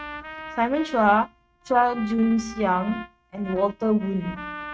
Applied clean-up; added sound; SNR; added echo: neural mask model RNNoise.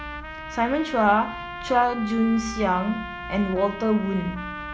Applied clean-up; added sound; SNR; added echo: none; Trumpet; 11 dB; none.